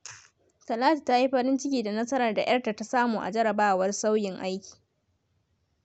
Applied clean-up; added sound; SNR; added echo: none; none; none; none.